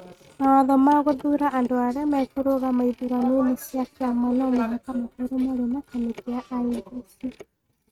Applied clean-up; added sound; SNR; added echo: neural mask model RNNoise.